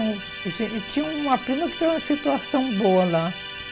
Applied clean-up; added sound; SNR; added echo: none; Musical instrument; 10 dB; none.